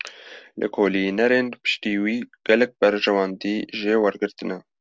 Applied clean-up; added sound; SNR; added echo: none; none; none; none.